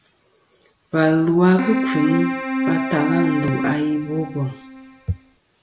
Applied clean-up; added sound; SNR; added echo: none; Keyboard (musical); 3 dB; none.